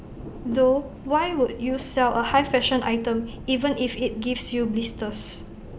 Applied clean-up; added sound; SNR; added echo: none; Thunder / Rain; 19 dB; none.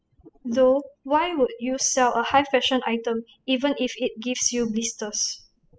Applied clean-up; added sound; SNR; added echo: classical method spectral subtraction.